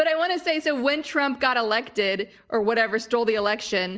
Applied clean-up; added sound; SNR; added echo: none; none; none; none.